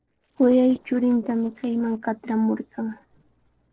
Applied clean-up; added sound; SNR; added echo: neural separator model SepFormer DNS4.